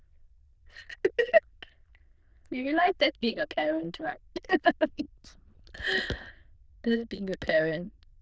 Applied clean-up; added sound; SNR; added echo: neural diffusion model UNIVERSE++.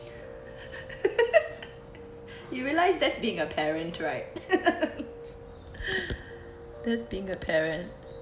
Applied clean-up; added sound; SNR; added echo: none; Piano; 15 dB; none.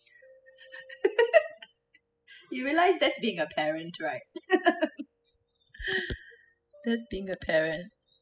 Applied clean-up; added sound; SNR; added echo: classical method spectral subtraction.